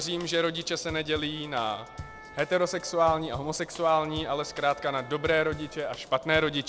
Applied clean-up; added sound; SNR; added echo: none; Drum kit + Wind instrument, woodwind instrument; 17 dB; none.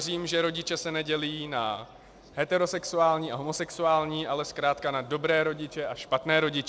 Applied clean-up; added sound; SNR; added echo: none; none; none; none.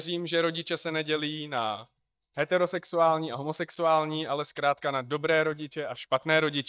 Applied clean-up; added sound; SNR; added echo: neural mask model DeepFilterNet 3.